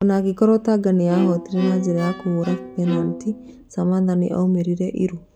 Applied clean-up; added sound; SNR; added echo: none; Bowed string instrument; 9 dB; none.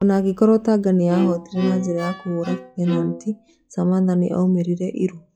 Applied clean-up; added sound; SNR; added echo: classical method log-MMSE.